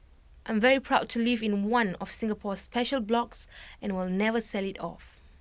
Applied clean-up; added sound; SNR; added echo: none; none; none; none.